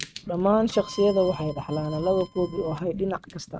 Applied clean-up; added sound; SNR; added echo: neural mask model RNNoise.